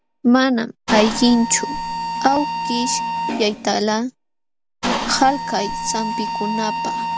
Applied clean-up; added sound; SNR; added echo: none; Mechanisms; 5 dB; none.